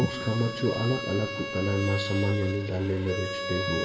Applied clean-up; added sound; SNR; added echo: none; Bowed string instrument; 6 dB; reverberation time 1.8 s.